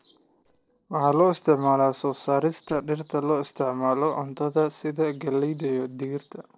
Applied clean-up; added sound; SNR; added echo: neural separator model SepFormer DNS4.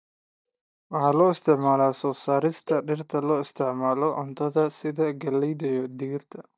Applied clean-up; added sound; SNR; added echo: neural mask model DeepFilterNet 3.